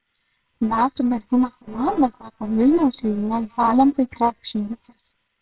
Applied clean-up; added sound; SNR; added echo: neural separator model SepFormer WHAMR!.